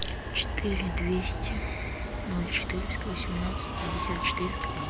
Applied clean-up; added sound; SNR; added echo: none; Subway, metro, underground; -2 dB; none.